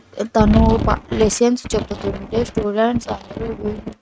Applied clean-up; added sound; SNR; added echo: neural mask model RNNoise.